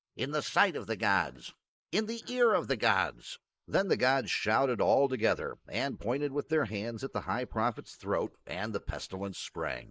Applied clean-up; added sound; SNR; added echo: neural mask model Resemble Enhance denoiser.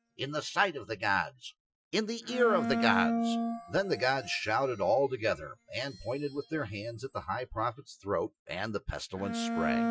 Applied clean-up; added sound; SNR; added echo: classical method Wiener filter.